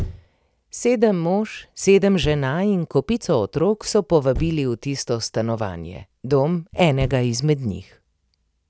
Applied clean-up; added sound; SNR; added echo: none; Thump, thud; 16 dB; none.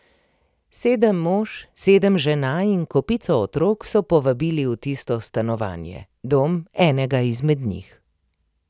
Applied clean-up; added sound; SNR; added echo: none; none; none; none.